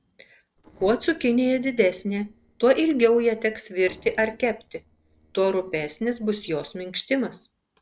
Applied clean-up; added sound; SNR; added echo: neural separator model SepFormer DNS4.